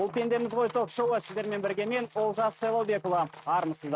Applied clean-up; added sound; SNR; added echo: neural mask model RNNoise.